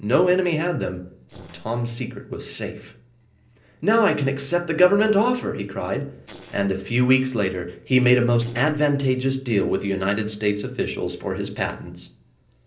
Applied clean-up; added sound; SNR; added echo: neural separator model SepFormer DNS4.